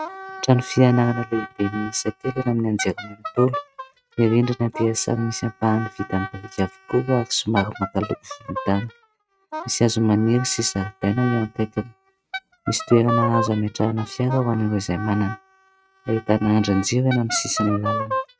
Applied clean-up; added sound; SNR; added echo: neural mask model RNNoise.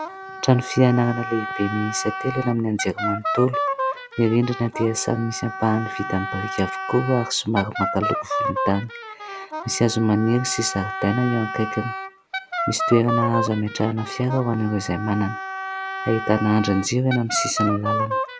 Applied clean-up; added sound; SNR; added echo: none; Wind instrument, woodwind instrument; 6 dB; none.